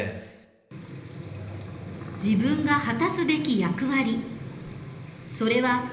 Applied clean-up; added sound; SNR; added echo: none; none; none; reverberation time 1.0 s.